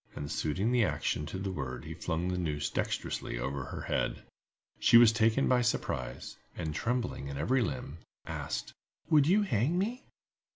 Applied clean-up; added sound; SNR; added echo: none; none; none; none.